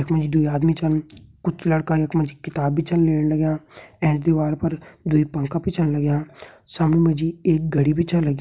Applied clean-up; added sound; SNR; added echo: none; none; none; none.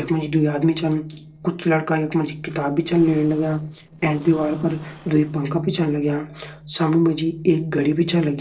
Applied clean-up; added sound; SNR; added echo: neural separator model SepFormer DNS4.